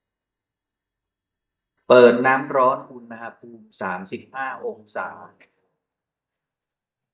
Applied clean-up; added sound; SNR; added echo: neural mask model DeepFilterNet 3.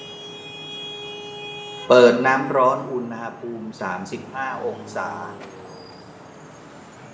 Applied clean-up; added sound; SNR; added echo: none; Traffic noise, roadway noise / Vehicle horn, car horn, honking; 15 dB; reverberation time 0.8 s.